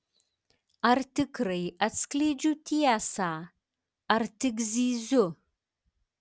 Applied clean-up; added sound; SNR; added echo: none; none; none; none.